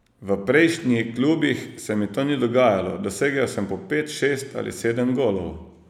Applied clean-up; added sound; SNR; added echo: none; none; none; none.